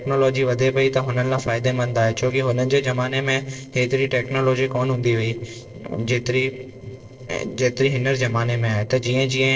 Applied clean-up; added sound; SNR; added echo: neural separator model SepFormer DNS4.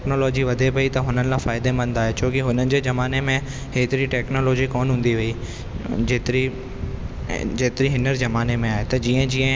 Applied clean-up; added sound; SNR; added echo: none; none; none; none.